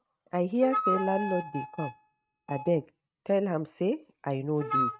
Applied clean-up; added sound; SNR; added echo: neural mask model RNNoise.